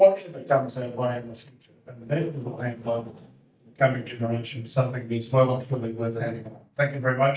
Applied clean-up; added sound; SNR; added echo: neural mask model DeepFilterNet 3.